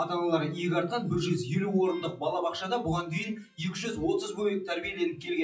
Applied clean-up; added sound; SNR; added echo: classical method WPE with log-MMSE.